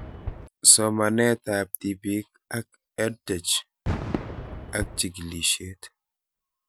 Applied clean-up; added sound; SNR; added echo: none; Fireworks; 11 dB; none.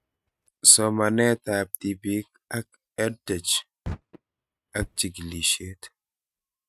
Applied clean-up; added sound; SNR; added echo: neural mask model RNNoise.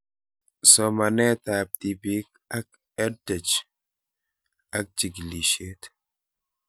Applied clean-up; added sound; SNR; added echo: none; none; none; none.